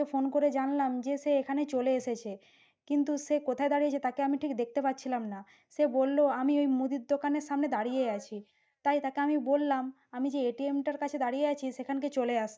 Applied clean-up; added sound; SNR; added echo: neural mask model DeepFilterNet 3.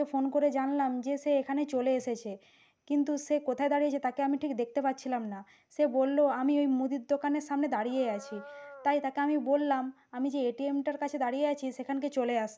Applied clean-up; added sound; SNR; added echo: none; Dog; 18 dB; none.